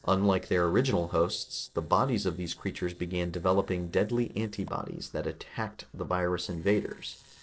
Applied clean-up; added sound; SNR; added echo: neural separator model SepFormer DNS4.